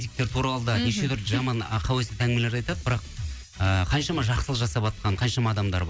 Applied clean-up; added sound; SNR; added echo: none; none; none; none.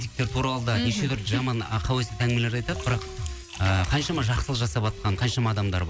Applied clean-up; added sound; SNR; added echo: none; Splash, splatter + Dog; 18 dB; none.